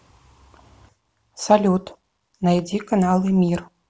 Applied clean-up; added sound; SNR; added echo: none; none; none; none.